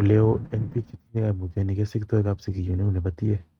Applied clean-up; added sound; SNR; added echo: neural mask model RNNoise.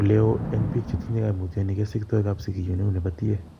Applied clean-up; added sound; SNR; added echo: none; Thunder / Rain; 11 dB; none.